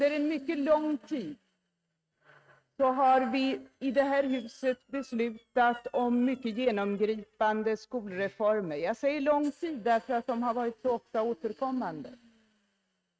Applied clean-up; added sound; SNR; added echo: neural mask model RNNoise.